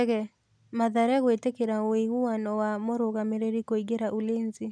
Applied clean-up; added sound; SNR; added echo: none; none; none; none.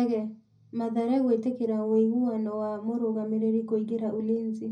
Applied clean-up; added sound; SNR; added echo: none; none; none; reverberation time 0.4 s.